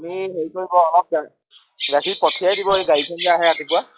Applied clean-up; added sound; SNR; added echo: classical method log-MMSE.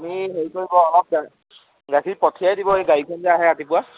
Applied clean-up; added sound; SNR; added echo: none; none; none; none.